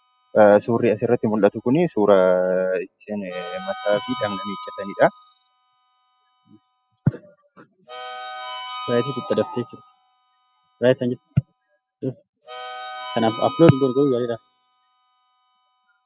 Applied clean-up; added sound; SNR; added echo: classical method spectral subtraction.